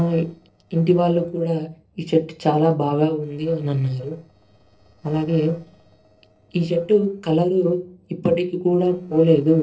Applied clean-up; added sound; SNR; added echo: neural separator model SepFormer DNS4.